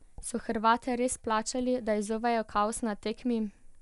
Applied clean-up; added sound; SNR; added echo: neural mask model Resemble Enhance denoiser.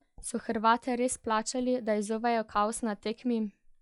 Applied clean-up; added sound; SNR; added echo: classical method log-MMSE.